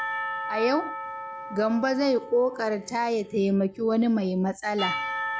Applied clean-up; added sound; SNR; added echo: none; Church bell / Percussion; 8 dB; none.